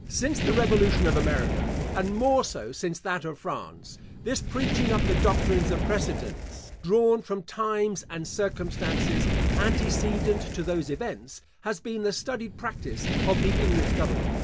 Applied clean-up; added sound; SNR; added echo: none; Fire; -1 dB; none.